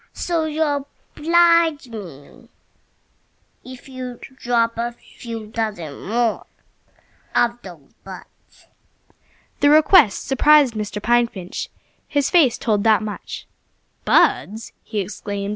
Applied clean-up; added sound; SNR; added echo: none; none; none; none.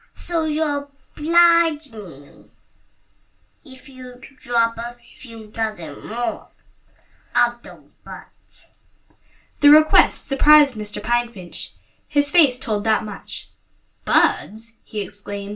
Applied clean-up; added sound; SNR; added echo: none; none; none; reverberation time 0.2 s.